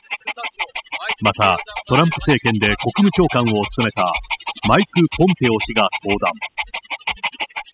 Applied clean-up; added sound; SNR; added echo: classical method spectral subtraction.